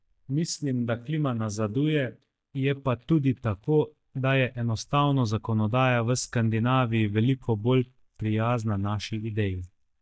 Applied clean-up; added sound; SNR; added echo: neural mask model DeepFilterNet 3.